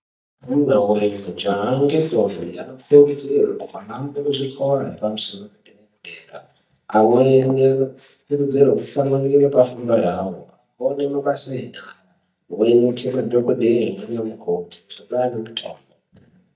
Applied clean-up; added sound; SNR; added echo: neural mask model DeepFilterNet 3.